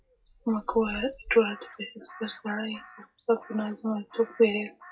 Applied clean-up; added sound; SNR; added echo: classical method WPE with log-MMSE.